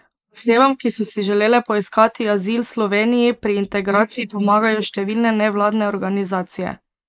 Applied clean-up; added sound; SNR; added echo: neural mask model Resemble Enhance denoiser.